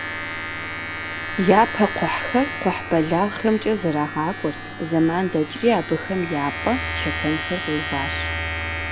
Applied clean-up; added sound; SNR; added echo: none; Domestic sounds, home sounds; 6 dB; none.